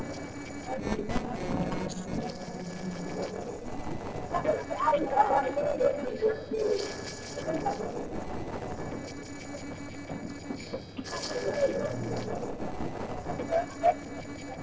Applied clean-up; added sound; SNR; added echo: neural separator model SepFormer DNS4.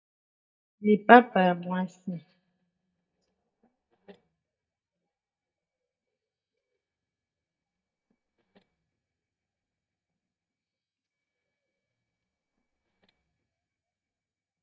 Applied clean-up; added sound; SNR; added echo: neural mask model DeepFilterNet 3.